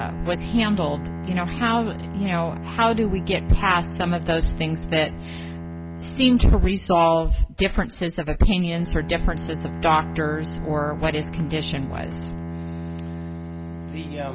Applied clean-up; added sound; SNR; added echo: none; Bowed string instrument; 9 dB; none.